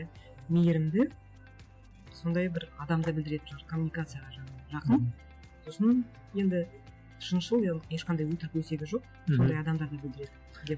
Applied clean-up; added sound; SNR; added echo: none; none; none; none.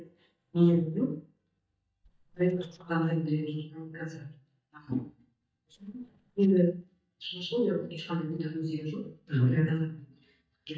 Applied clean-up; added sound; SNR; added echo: neural mask model DeepFilterNet 3.